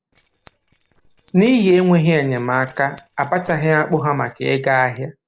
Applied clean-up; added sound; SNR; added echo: neural separator model SepFormer DNS4.